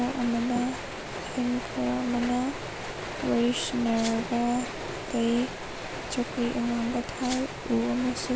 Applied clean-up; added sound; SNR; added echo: none; Glass; 16 dB; none.